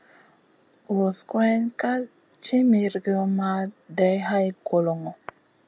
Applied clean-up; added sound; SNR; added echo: none; none; none; none.